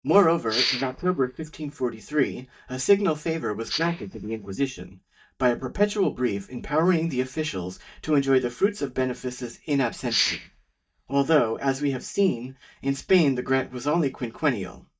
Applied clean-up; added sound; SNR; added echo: neural mask model DeepFilterNet 3.